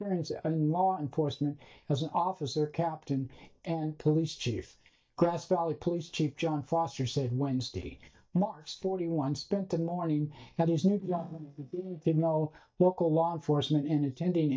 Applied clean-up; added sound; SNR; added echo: neural mask model DeepFilterNet 3.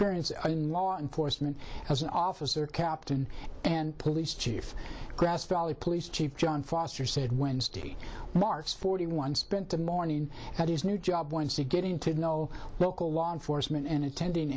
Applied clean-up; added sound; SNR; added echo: none; none; none; none.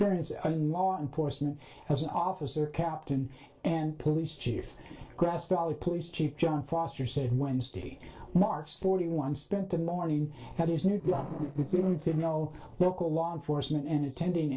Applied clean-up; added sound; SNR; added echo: neural separator model SepFormer DNS4.